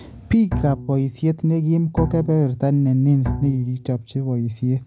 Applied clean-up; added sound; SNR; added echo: none; Bowed string instrument; 10 dB; none.